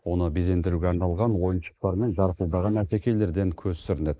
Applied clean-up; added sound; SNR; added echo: neural mask model Resemble Enhance denoiser.